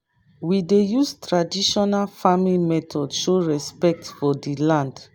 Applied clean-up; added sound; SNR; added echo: none; none; none; none.